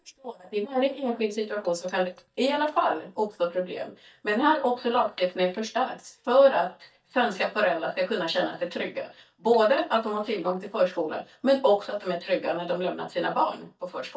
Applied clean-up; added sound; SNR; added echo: neural mask model DeepFilterNet 3.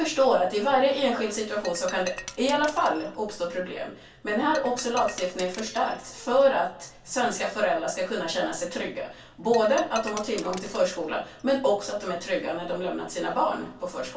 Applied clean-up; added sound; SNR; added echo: none; Shatter; 17 dB; reverberation time 0.2 s.